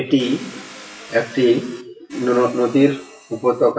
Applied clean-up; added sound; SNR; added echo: classical method WPE with log-MMSE.